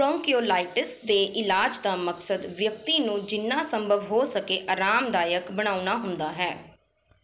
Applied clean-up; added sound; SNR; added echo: none; none; none; none.